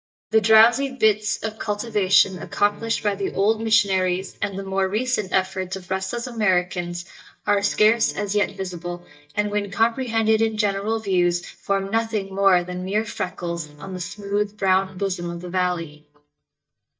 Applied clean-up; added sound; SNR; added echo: neural mask model DeepFilterNet 3.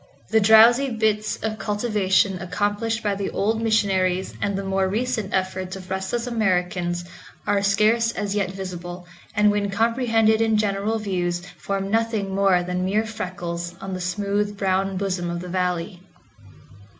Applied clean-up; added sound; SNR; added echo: none; none; none; none.